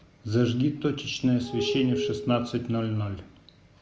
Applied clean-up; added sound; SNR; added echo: none; Glass; 6 dB; none.